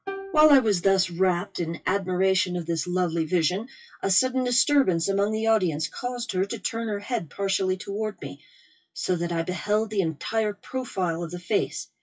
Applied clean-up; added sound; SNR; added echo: classical method WPE with log-MMSE.